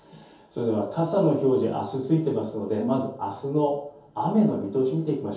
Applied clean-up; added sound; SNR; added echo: none; none; none; reverberation time 0.6 s.